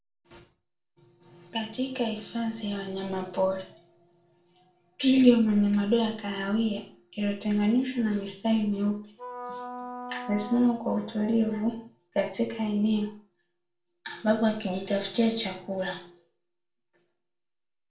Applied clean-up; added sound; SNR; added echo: none; Wind instrument, woodwind instrument; 12 dB; reverberation time 0.4 s.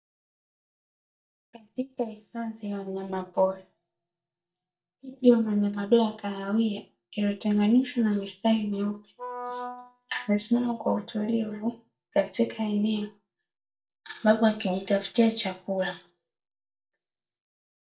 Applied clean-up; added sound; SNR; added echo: neural mask model DeepFilterNet 3.